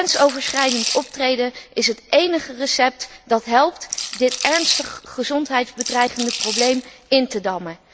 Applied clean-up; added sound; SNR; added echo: none; Rattle / Rattle (instrument); 6 dB; none.